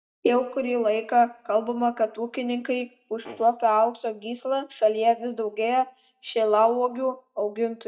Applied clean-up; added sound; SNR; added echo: neural mask model DeepFilterNet 3.